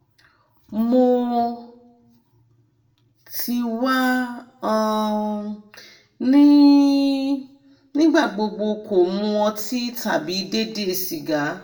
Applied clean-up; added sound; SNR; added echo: none; none; none; reverberation time 0.4 s.